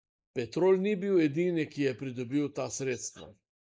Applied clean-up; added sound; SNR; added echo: neural mask model Resemble Enhance denoiser.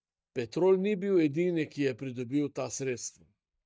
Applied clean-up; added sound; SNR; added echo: neural mask model DeepFilterNet 3.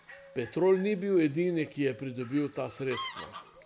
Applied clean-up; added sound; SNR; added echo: none; Fowl; 16 dB; none.